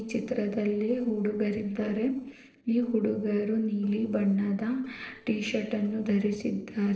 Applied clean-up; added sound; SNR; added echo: neural separator model SepFormer DNS4.